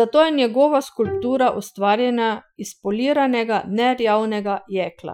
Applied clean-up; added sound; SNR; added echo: classical method Wiener filter.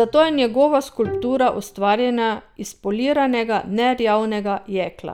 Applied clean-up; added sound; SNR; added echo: none; Bowed string instrument; 16 dB; none.